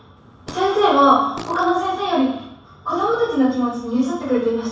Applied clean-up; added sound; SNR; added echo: none; Fart; 20 dB; reverberation time 0.7 s.